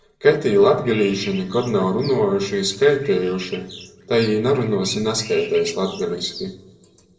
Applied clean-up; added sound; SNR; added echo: neural separator model SepFormer DNS4.